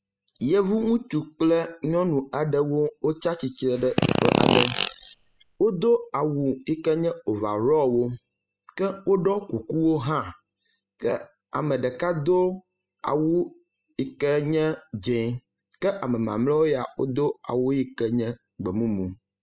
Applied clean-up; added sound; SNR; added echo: classical method spectral subtraction.